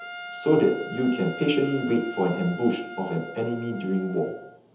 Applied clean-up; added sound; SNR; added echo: none; Trumpet; 13 dB; reverberation time 0.8 s.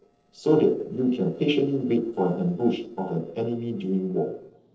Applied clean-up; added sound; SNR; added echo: neural separator model SepFormer DNS4.